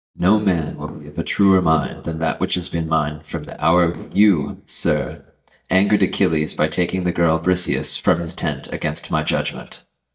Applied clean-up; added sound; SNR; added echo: neural mask model DeepFilterNet 3.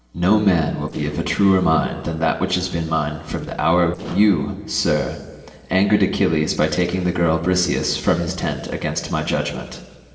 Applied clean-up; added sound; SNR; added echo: neural separator model SepFormer DNS4.